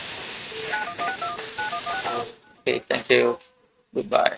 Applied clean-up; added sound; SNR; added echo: neural mask model RNNoise.